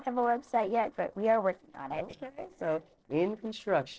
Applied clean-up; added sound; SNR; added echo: neural separator model SepFormer DNS4.